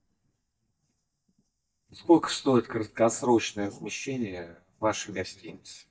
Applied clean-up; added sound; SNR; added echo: neural mask model DeepFilterNet 3.